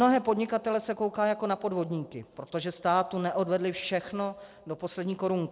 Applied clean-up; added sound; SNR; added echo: none; none; none; none.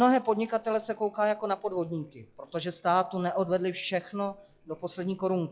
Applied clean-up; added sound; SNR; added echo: classical method log-MMSE.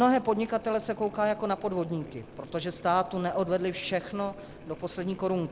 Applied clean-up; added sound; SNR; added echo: none; Boiling; 17 dB; none.